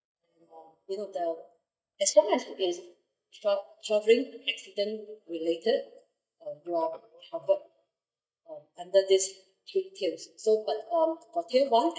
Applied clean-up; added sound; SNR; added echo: neural mask model DeepFilterNet 3.